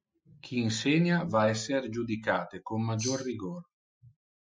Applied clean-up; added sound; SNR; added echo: classical method Wiener filter.